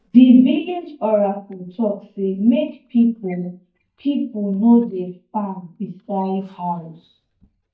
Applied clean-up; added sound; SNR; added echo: neural mask model DeepFilterNet 3.